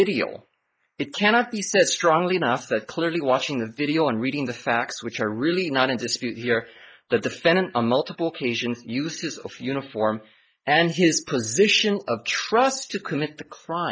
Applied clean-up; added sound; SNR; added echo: neural mask model Resemble Enhance denoiser.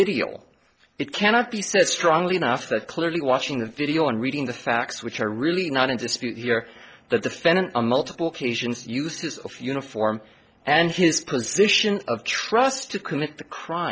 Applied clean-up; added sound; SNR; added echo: neural separator model SepFormer DNS4.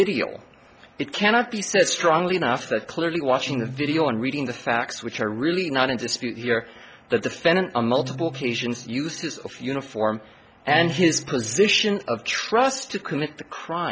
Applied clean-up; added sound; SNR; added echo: none; Acoustic guitar; 17 dB; none.